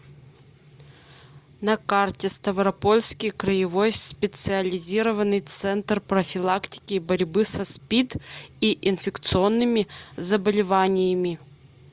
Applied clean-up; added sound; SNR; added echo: none; none; none; none.